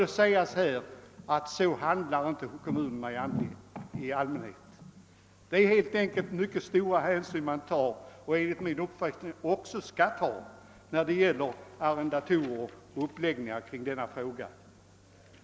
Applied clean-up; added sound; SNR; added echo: none; none; none; none.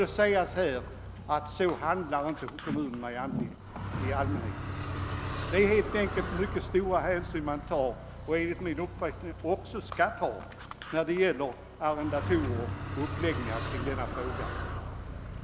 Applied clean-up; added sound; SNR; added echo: none; Car; 6 dB; none.